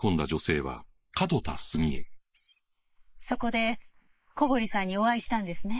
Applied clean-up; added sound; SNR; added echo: neural mask model Resemble Enhance denoiser.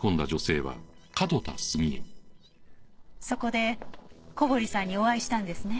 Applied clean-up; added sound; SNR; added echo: neural separator model SepFormer DNS4.